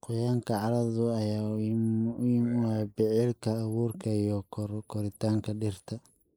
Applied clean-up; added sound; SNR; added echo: neural mask model Resemble Enhance denoiser.